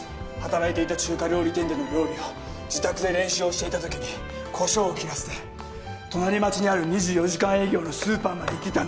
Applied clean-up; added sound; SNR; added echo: none; none; none; none.